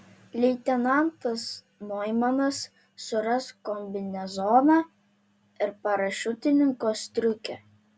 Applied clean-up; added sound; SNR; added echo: none; none; none; none.